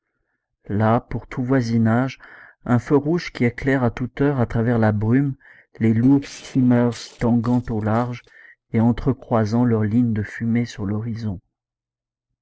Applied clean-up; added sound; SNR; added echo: neural separator model SepFormer DNS4.